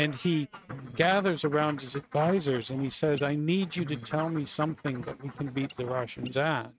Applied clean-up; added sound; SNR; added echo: neural mask model RNNoise.